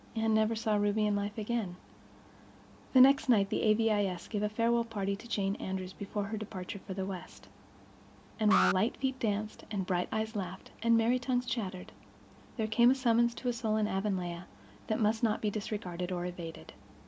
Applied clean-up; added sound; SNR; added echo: none; Alarm; 5 dB; none.